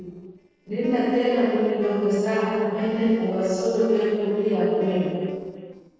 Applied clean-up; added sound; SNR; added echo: neural separator model SepFormer DNS4.